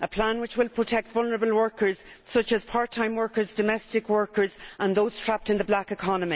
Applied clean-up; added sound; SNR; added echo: none; none; none; none.